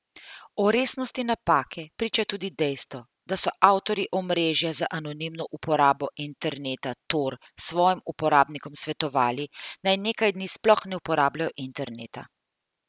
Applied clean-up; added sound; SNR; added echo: none; none; none; none.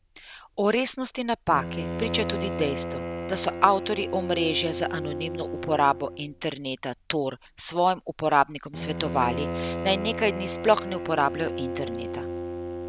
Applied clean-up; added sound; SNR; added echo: none; Bowed string instrument; 6 dB; none.